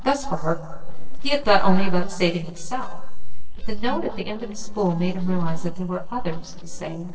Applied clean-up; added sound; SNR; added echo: neural separator model SepFormer DNS4.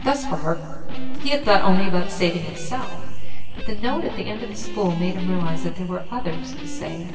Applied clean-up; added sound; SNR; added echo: none; Electric guitar; 18 dB; reverberation time 2.4 s.